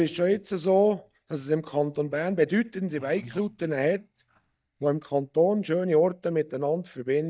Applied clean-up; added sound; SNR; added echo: neural mask model DeepFilterNet 3.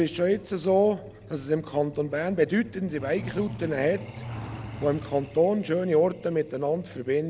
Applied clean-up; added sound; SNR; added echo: none; Truck; 15 dB; none.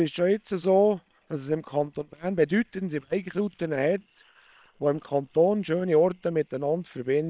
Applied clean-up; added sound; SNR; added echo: neural separator model SepFormer WHAM!.